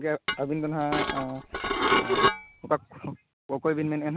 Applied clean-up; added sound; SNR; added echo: none; Dishes, pots, and pans / Glass; -3 dB; none.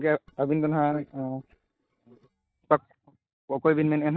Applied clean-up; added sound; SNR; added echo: neural mask model DeepFilterNet 3.